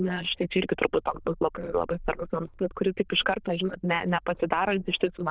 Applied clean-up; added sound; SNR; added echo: neural diffusion model UNIVERSE++.